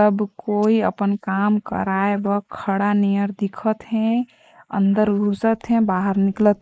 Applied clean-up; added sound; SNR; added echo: neural mask model Resemble Enhance denoiser.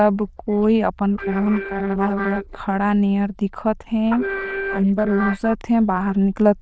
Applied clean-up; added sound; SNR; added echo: neural diffusion model UNIVERSE++.